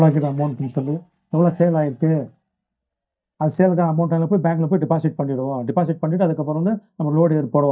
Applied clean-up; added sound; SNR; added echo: neural mask model DeepFilterNet 3.